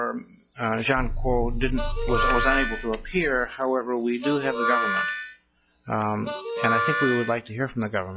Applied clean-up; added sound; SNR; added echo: classical method log-MMSE.